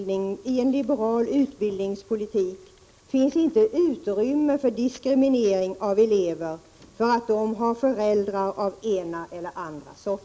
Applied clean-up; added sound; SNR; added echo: none; none; none; none.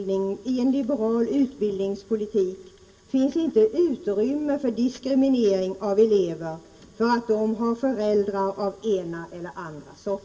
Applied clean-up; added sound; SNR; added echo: none; none; none; reverberation time 1.5 s.